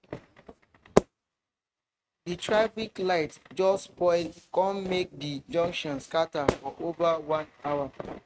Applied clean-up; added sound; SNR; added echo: neural mask model RNNoise.